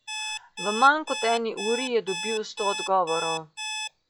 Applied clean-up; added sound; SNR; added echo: classical method log-MMSE.